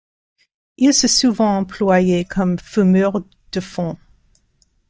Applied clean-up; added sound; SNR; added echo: neural mask model DeepFilterNet 3.